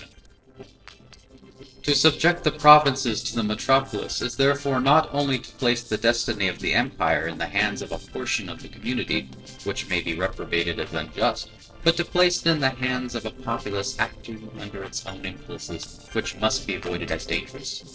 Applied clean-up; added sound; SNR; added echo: neural separator model SepFormer DNS4.